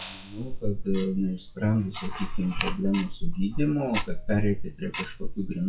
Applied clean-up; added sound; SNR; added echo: classical method WPE with log-MMSE.